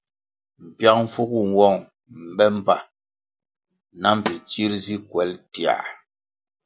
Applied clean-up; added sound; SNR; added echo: none; Snare drum; 12 dB; none.